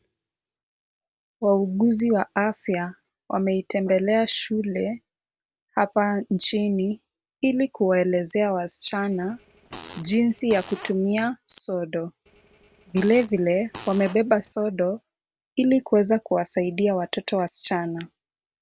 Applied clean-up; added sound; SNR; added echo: none; Fart; 19 dB; none.